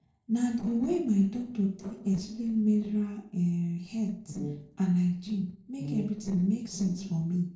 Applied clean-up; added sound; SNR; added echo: neural separator model SepFormer DNS4.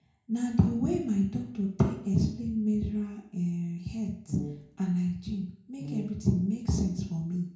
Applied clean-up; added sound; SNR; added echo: none; Brass instrument; 13 dB; reverberation time 0.6 s.